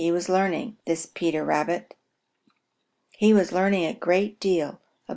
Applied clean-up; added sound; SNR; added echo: none; none; none; none.